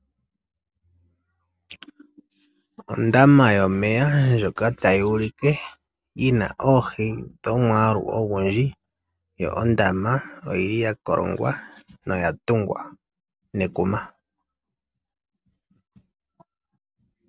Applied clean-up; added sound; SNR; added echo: none; none; none; none.